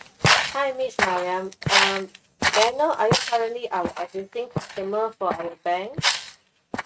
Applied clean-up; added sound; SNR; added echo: neural mask model RNNoise.